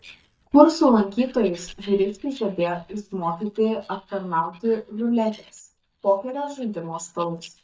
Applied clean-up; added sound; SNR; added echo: neural mask model DeepFilterNet 3.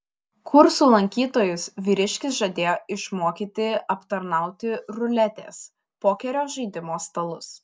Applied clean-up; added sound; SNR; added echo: none; none; none; none.